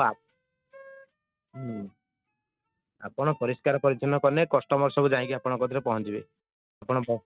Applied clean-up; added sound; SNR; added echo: neural mask model RNNoise.